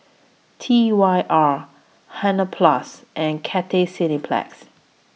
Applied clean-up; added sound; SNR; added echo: none; none; none; none.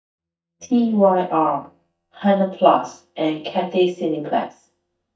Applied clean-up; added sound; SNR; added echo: neural mask model DeepFilterNet 3.